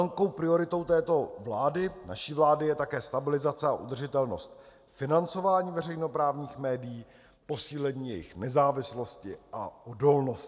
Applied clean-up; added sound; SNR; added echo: none; none; none; none.